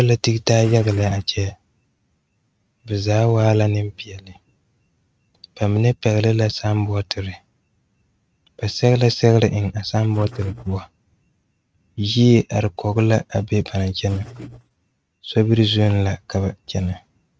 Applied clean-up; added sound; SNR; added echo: neural mask model RNNoise.